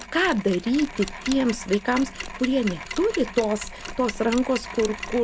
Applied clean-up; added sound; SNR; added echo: none; Mechanisms; 11 dB; none.